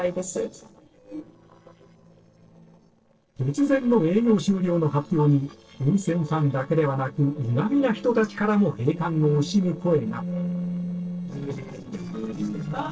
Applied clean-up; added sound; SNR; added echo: neural separator model SepFormer DNS4.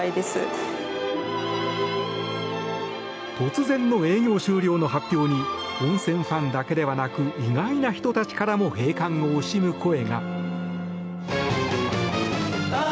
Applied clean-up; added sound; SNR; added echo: none; none; none; none.